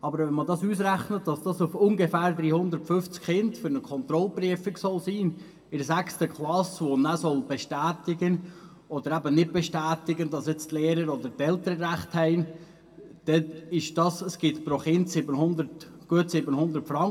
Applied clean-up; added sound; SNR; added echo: none; none; none; reverberation time 1.2 s.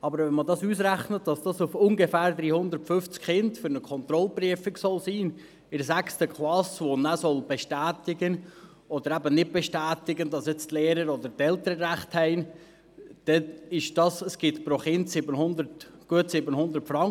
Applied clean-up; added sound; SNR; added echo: none; none; none; none.